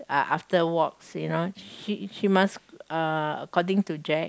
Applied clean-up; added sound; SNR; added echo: none; none; none; none.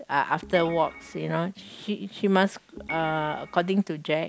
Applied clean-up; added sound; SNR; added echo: none; Organ; 14 dB; none.